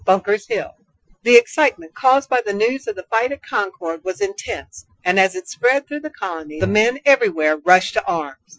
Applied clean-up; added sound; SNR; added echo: classical method Wiener filter.